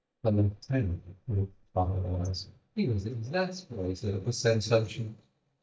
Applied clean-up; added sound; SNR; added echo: neural mask model DeepFilterNet 3.